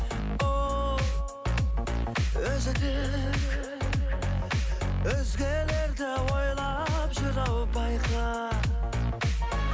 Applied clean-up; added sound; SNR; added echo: none; none; none; none.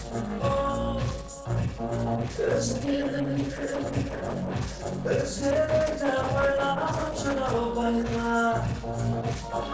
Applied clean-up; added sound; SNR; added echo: neural separator model SepFormer DNS4.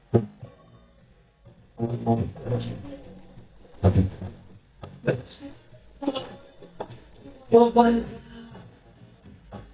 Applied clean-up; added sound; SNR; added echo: neural mask model DeepFilterNet 3.